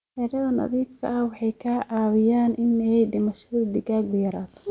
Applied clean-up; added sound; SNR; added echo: none; none; none; none.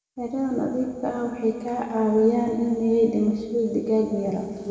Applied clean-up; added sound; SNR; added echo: none; none; none; reverberation time 2.3 s.